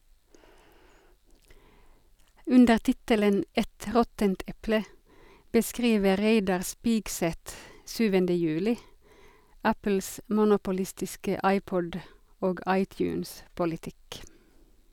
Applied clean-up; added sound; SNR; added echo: none; none; none; none.